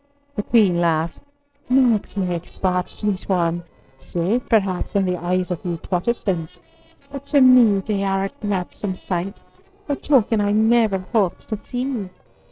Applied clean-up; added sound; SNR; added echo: neural separator model SepFormer DNS4.